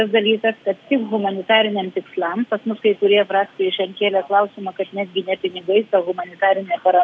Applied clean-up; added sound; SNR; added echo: none; none; none; none.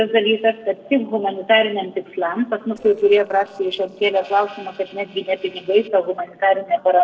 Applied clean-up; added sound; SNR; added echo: neural separator model SepFormer DNS4.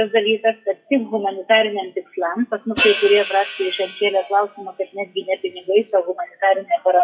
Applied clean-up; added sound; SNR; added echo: classical method WPE with log-MMSE.